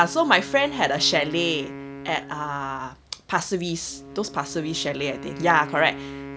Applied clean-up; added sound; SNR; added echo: none; Wind instrument, woodwind instrument; 13 dB; none.